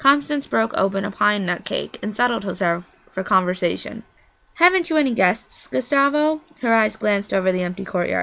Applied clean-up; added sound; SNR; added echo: none; none; none; none.